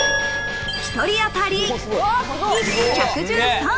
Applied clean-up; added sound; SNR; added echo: none; Keyboard (musical); 8 dB; none.